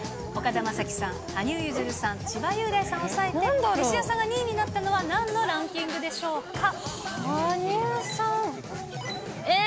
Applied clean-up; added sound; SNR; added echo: none; Dog; 12 dB; none.